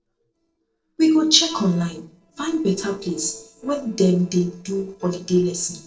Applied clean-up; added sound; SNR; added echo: neural separator model SepFormer DNS4.